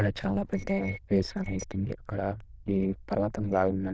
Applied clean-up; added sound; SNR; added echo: neural diffusion model UNIVERSE++.